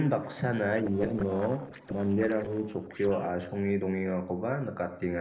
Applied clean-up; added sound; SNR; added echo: neural separator model SepFormer DNS4.